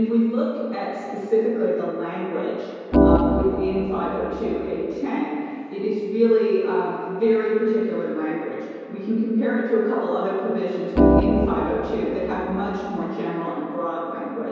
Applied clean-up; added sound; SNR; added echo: none; Organ; -2 dB; reverberation time 2.2 s.